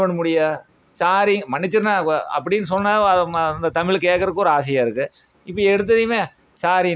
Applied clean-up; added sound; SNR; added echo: none; none; none; none.